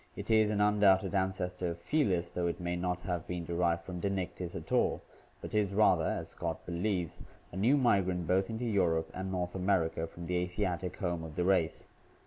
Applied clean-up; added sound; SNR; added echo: none; none; none; none.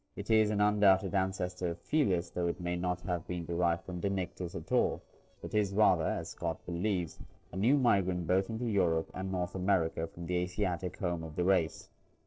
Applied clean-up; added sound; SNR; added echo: neural separator model SepFormer DNS4.